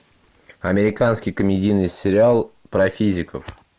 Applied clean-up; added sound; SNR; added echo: none; none; none; none.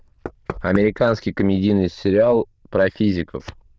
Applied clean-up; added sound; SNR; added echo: neural diffusion model UNIVERSE++.